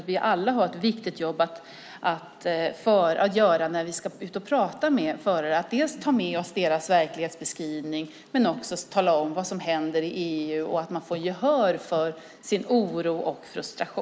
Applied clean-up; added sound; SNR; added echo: none; none; none; none.